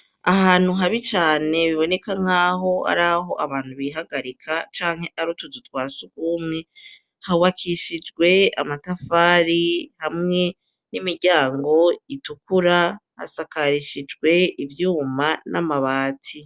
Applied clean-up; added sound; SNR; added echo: none; none; none; none.